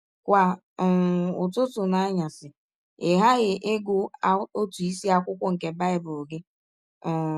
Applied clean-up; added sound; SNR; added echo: none; none; none; none.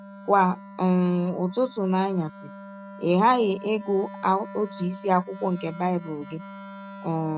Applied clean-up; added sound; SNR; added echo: neural mask model RNNoise.